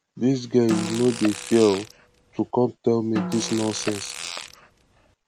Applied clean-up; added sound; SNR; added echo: none; Drum + Fart; 10 dB; none.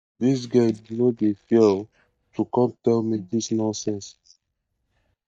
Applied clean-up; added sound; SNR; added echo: neural mask model DeepFilterNet 3.